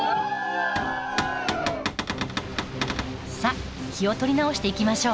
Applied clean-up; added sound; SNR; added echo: none; Cupboard open or close / Door; 5 dB; none.